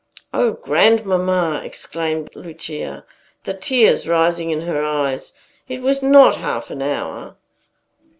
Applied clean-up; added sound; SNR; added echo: none; none; none; none.